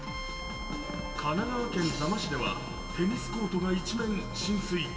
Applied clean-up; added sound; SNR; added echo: none; Bowed string instrument; 12 dB; reverberation time 2.6 s.